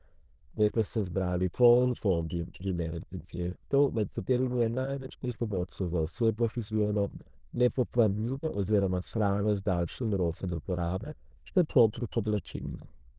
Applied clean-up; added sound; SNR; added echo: neural diffusion model UNIVERSE++.